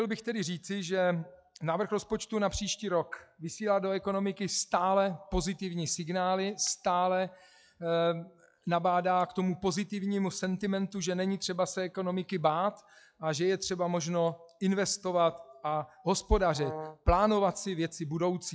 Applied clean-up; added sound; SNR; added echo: classical method log-MMSE.